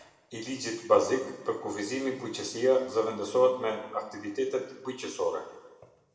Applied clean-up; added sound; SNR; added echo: none; none; none; reverberation time 1.1 s.